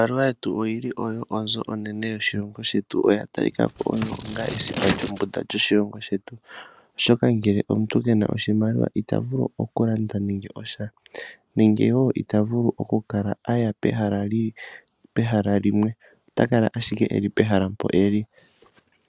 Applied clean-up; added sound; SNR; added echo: none; Scissors; 6 dB; none.